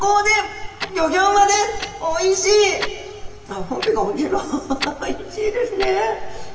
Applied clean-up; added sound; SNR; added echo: none; Clock; 11 dB; reverberation time 2.3 s.